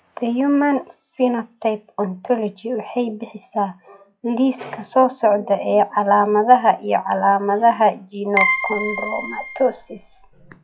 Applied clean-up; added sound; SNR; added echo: classical method log-MMSE.